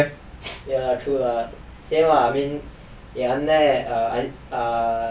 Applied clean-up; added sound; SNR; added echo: none; none; none; none.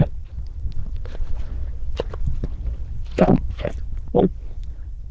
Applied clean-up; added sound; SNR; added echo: neural diffusion model UNIVERSE++.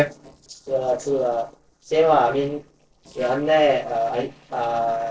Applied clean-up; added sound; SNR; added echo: neural separator model SepFormer DNS4.